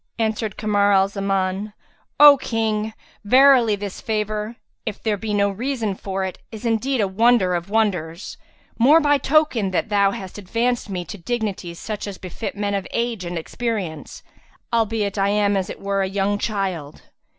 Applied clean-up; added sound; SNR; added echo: none; none; none; none.